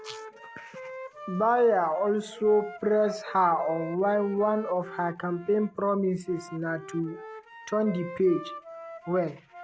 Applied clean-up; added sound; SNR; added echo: none; Wind instrument, woodwind instrument; 16 dB; none.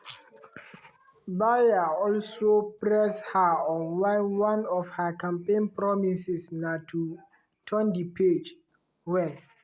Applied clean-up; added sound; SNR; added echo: none; none; none; none.